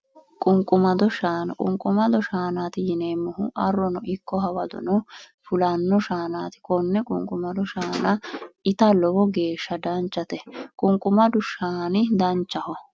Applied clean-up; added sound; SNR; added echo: none; none; none; none.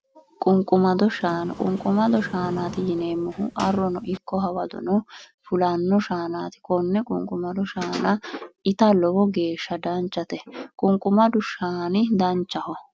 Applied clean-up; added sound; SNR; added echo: none; Sliding door; 14 dB; none.